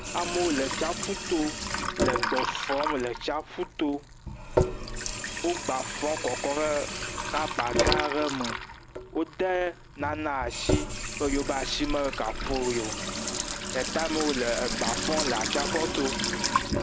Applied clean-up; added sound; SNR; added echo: none; Sink (filling or washing) / Water tap, faucet; 0 dB; none.